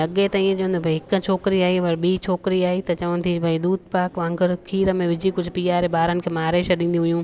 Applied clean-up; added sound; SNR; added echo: none; none; none; none.